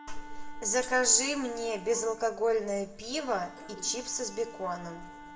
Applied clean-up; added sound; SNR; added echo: none; Wind instrument, woodwind instrument; 18 dB; reverberation time 0.6 s.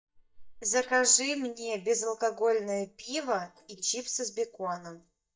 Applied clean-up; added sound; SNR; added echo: neural mask model DeepFilterNet 3.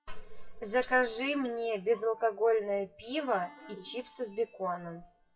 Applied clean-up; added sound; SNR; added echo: classical method WPE with log-MMSE.